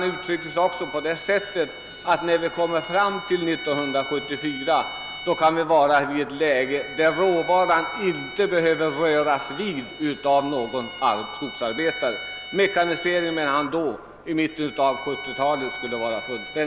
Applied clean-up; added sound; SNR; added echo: none; Bowed string instrument; 12 dB; none.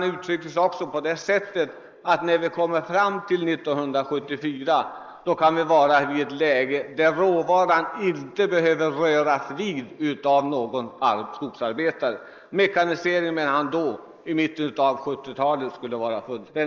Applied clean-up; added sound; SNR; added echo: neural mask model Resemble Enhance denoiser.